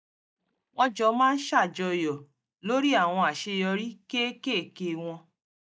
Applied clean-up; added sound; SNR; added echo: neural mask model DeepFilterNet 3.